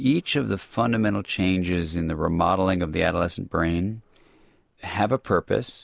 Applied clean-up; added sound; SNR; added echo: none; none; none; none.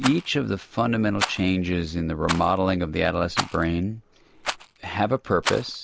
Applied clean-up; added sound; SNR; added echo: none; Rattle; 9 dB; none.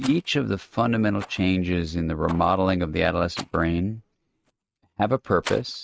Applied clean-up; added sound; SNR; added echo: neural mask model RNNoise.